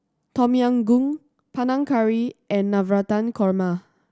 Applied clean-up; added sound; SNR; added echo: none; none; none; none.